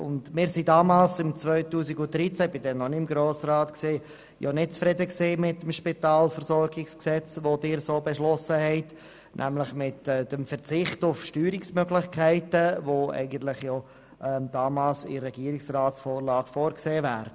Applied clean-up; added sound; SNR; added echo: none; none; none; none.